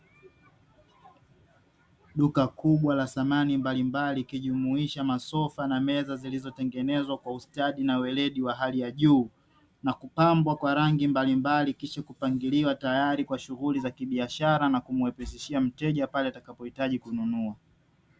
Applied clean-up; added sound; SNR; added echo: none; none; none; none.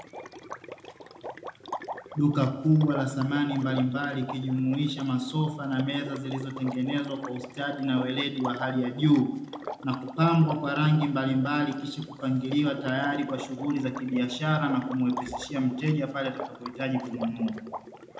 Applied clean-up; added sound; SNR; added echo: none; Water / Liquid; 13 dB; reverberation time 0.8 s.